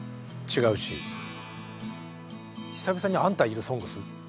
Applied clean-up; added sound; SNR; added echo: none; none; none; none.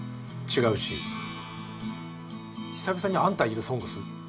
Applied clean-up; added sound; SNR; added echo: none; none; none; reverberation time 0.2 s.